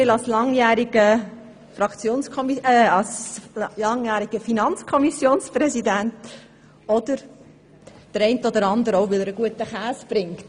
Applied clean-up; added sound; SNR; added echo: none; none; none; none.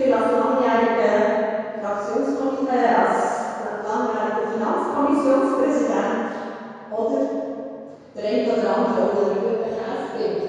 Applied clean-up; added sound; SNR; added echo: none; none; none; reverberation time 2.2 s.